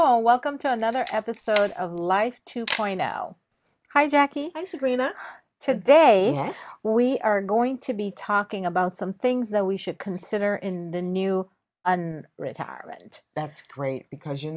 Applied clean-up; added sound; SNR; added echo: none; Camera; 8 dB; none.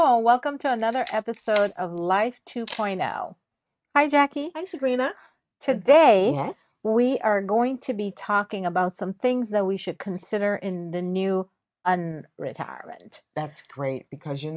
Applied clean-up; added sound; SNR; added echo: neural mask model RNNoise.